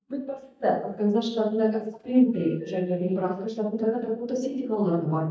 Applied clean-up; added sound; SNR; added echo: neural mask model DeepFilterNet 3.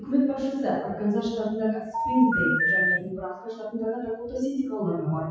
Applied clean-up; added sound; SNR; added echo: classical method WPE with log-MMSE.